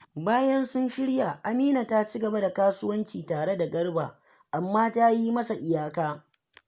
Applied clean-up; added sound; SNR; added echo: none; none; none; none.